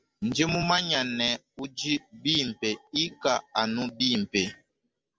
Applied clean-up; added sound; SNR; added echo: none; none; none; none.